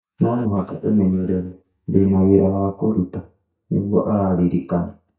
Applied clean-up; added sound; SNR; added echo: neural mask model DeepFilterNet 3.